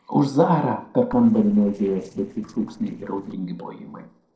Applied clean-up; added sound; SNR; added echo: neural separator model SepFormer DNS4.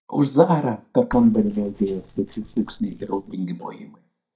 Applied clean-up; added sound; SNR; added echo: neural mask model DeepFilterNet 3.